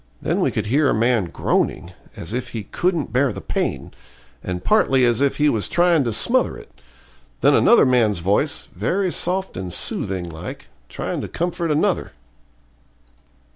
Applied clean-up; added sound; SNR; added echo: none; none; none; none.